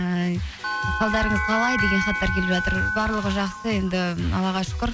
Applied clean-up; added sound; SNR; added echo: none; Bell; 3 dB; none.